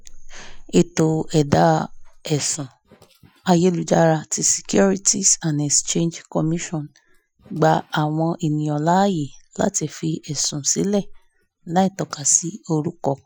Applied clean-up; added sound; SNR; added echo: classical method Wiener filter.